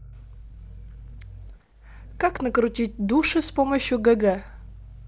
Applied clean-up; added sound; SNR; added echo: none; Growling; 16 dB; none.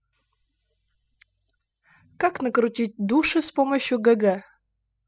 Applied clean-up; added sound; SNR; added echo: classical method spectral subtraction.